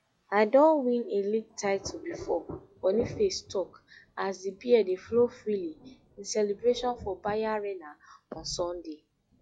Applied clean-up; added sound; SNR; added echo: classical method log-MMSE.